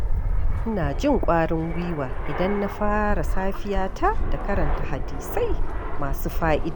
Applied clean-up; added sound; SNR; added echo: none; Fixed-wing aircraft, airplane; -3 dB; none.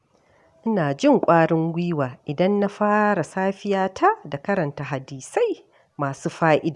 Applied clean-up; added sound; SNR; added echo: none; none; none; none.